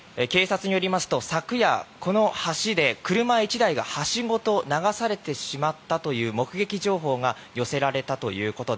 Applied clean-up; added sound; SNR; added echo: none; none; none; none.